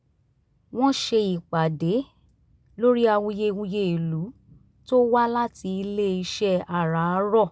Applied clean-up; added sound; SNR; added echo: none; none; none; none.